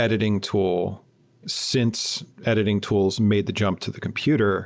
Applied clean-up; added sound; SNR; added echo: none; none; none; none.